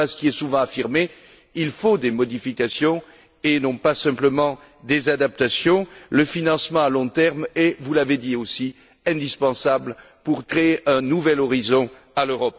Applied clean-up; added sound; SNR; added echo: none; none; none; none.